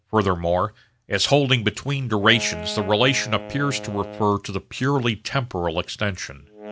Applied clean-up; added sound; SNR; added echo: none; Wind instrument, woodwind instrument; 16 dB; none.